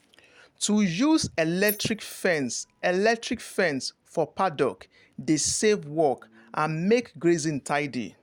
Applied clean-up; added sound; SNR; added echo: none; Keys jangling; 14 dB; none.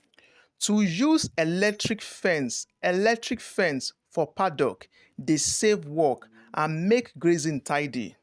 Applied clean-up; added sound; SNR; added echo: neural mask model RNNoise.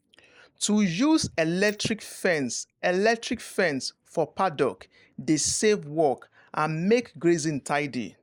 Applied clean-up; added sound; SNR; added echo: neural mask model Resemble Enhance denoiser.